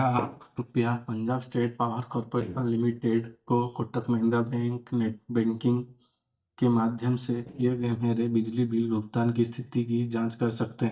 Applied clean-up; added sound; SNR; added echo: neural mask model DeepFilterNet 3.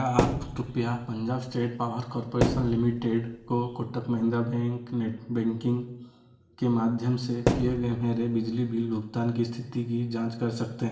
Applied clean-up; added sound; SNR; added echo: none; Thump, thud; 2 dB; reverberation time 0.8 s.